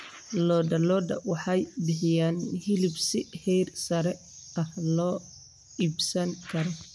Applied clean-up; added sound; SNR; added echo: none; none; none; none.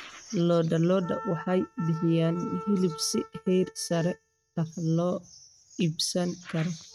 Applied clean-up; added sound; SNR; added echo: neural mask model RNNoise.